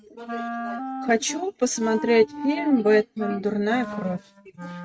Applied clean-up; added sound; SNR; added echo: neural mask model RNNoise.